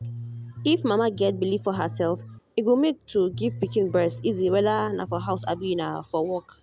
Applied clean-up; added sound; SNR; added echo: none; Bass guitar; 11 dB; none.